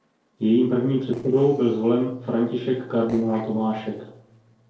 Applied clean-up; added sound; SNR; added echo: neural separator model SepFormer DNS4.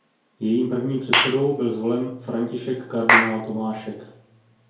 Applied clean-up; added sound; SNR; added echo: none; Clapping / Chirp, tweet; 1 dB; reverberation time 2.3 s.